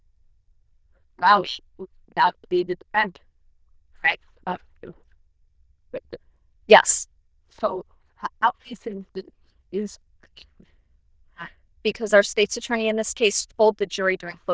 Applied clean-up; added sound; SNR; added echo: neural diffusion model UNIVERSE++.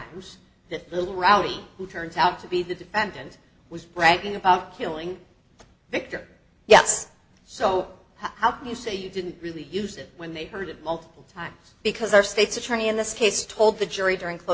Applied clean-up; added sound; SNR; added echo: none; none; none; none.